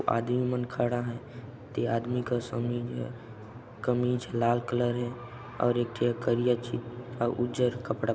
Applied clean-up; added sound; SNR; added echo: none; none; none; none.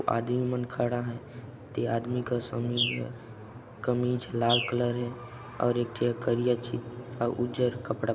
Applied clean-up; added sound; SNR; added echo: none; Bird; 8 dB; none.